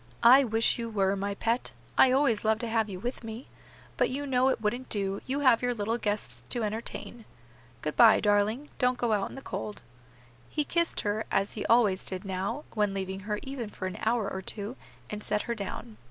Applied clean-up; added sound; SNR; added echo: none; none; none; none.